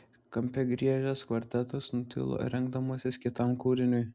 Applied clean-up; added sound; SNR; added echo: none; none; none; none.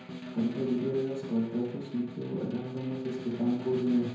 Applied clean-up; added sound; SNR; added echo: none; Snare drum; 13 dB; reverberation time 0.9 s.